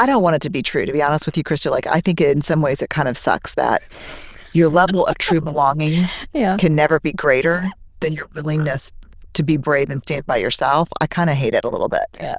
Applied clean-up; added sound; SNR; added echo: neural diffusion model UNIVERSE++.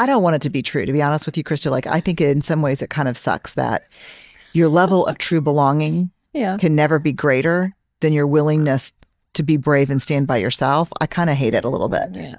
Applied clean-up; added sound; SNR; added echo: neural mask model DeepFilterNet 3.